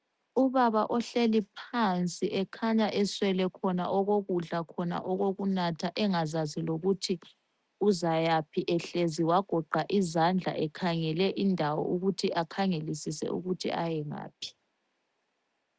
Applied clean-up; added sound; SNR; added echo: none; none; none; none.